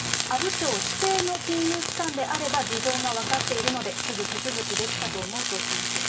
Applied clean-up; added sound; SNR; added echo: none; Tools; -1 dB; reverberation time 0.2 s.